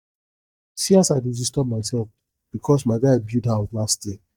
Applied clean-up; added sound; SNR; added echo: neural mask model DeepFilterNet 3.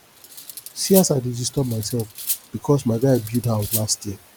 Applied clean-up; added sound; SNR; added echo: none; Cutlery, silverware; 10 dB; none.